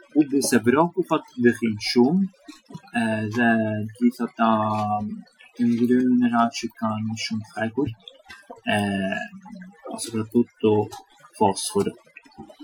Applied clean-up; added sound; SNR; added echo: classical method Wiener filter.